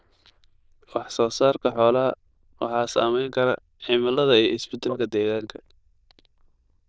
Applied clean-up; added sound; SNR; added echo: neural diffusion model UNIVERSE++.